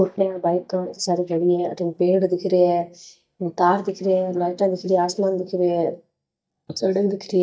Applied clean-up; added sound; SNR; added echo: neural mask model DeepFilterNet 3.